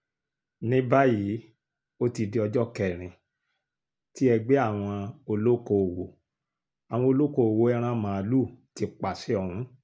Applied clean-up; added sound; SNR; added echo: none; none; none; none.